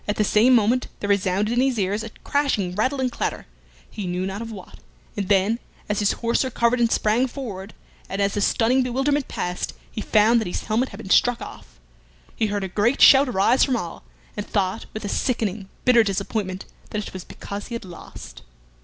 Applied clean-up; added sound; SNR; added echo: none; none; none; none.